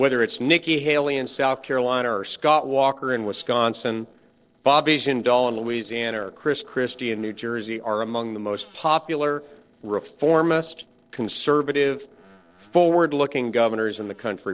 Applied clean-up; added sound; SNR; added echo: neural separator model SepFormer DNS4.